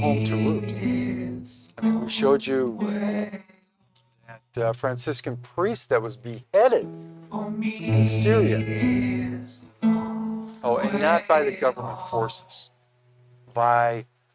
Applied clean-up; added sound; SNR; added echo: neural mask model RNNoise.